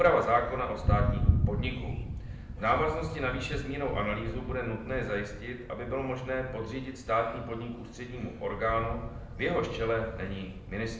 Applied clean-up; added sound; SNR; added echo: none; Thunder; 3 dB; reverberation time 0.7 s.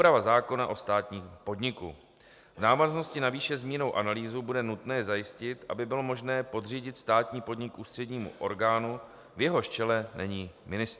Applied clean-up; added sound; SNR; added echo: none; none; none; none.